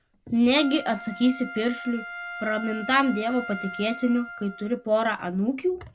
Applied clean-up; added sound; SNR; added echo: none; Wind instrument, woodwind instrument; 13 dB; none.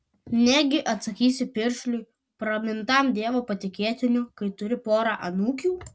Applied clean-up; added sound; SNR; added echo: none; none; none; none.